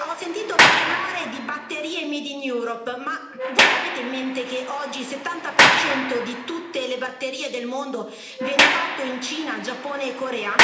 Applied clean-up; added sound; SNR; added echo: none; Sliding door; -5 dB; reverberation time 0.8 s.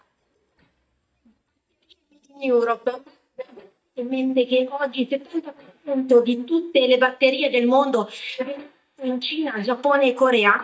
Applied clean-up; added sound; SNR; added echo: neural mask model DeepFilterNet 3.